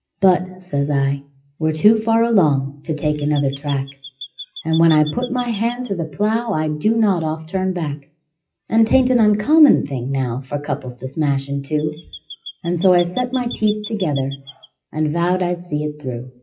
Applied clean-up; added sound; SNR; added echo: classical method WPE with log-MMSE.